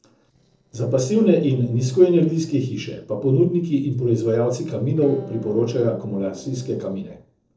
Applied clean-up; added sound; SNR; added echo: neural separator model SepFormer DNS4.